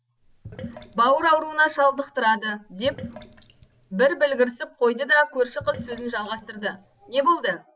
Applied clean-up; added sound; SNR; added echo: none; Sink (filling or washing); 20 dB; none.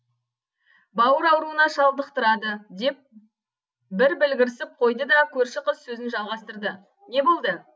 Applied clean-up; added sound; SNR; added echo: none; none; none; none.